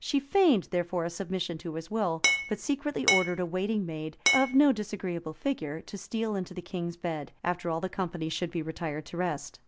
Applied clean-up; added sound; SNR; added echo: none; Glass; -2 dB; none.